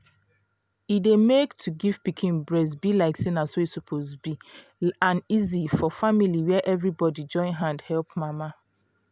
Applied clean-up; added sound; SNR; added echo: none; none; none; none.